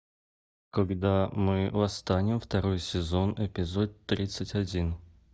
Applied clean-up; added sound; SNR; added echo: neural mask model DeepFilterNet 3.